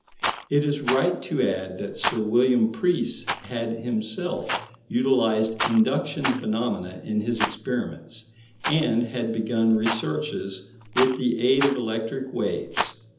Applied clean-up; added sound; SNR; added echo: none; Rattle; 9 dB; reverberation time 1.2 s.